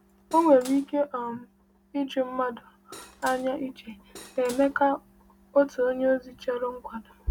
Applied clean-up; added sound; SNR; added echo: none; Cutlery, silverware / Dishes, pots, and pans; 18 dB; none.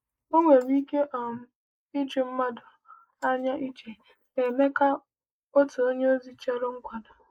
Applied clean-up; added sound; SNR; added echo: neural mask model Resemble Enhance denoiser.